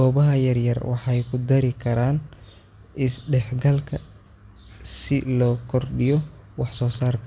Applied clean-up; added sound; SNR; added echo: none; none; none; none.